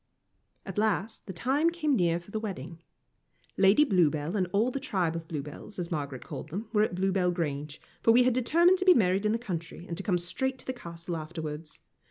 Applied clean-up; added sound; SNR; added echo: none; none; none; none.